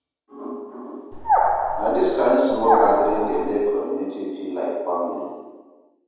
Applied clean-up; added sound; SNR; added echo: none; Animal; -1 dB; reverberation time 1.2 s.